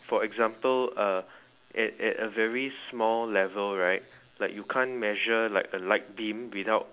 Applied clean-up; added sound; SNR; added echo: none; none; none; none.